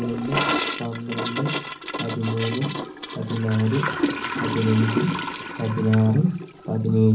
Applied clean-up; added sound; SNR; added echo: none; Toilet flush / Gurgling; 6 dB; reverberation time 0.5 s.